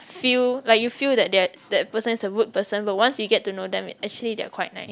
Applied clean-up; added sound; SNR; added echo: none; none; none; none.